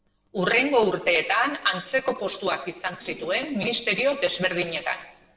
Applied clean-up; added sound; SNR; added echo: neural separator model SepFormer DNS4.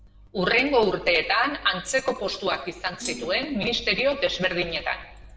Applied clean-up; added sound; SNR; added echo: none; Thump, thud; 12 dB; reverberation time 0.7 s.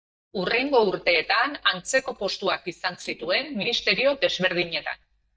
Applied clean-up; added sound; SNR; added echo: neural mask model DeepFilterNet 3.